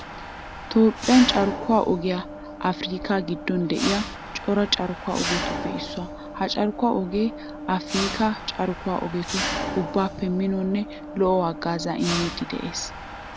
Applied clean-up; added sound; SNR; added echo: none; Mechanisms; 8 dB; none.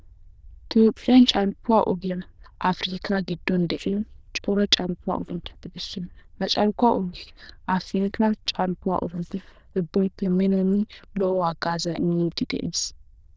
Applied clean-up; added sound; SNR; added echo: neural diffusion model UNIVERSE++.